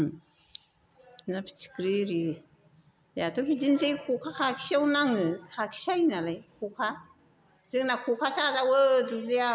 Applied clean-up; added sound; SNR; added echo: none; none; none; none.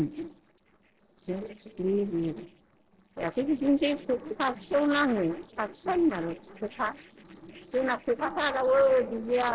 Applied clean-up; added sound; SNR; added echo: neural separator model SepFormer DNS4.